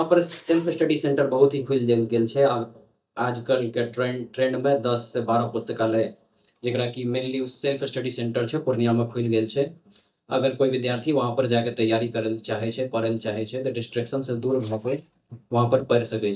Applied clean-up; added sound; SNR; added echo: neural mask model DeepFilterNet 3.